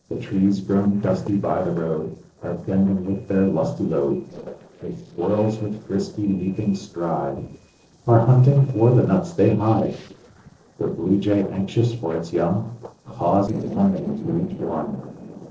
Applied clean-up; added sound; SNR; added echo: neural separator model SepFormer DNS4.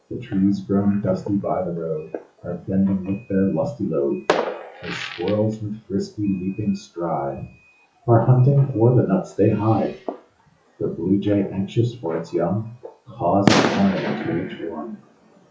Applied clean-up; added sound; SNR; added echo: classical method WPE with log-MMSE.